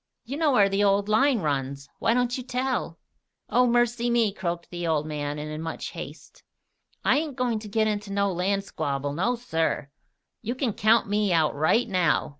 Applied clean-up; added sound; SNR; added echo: none; none; none; none.